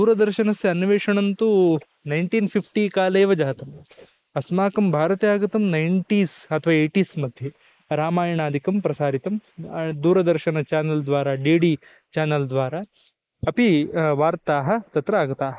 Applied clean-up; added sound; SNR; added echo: neural mask model Resemble Enhance denoiser.